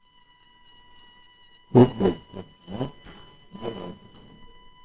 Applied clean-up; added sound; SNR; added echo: neural separator model SepFormer WHAMR!.